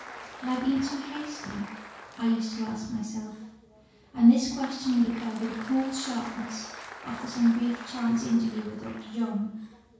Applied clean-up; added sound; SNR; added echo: none; Applause; 16 dB; reverberation time 0.6 s.